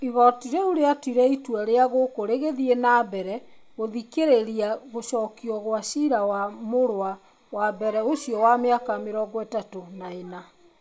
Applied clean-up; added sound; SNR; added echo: none; none; none; none.